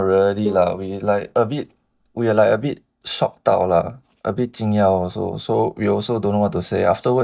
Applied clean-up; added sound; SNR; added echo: neural mask model DeepFilterNet 3.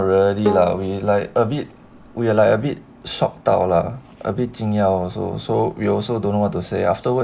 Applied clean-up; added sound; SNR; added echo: none; Bowed string instrument; 9 dB; none.